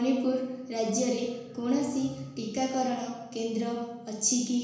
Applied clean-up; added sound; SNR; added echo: none; none; none; reverberation time 1.1 s.